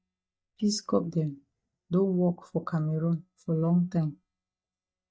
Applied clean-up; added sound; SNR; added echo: neural mask model DeepFilterNet 3.